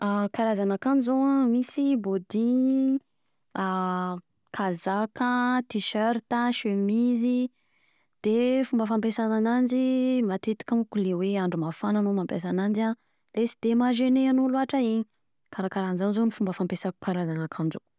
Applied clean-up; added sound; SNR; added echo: none; none; none; none.